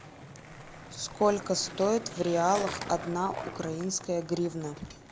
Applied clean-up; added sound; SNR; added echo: none; Skateboard; 11 dB; none.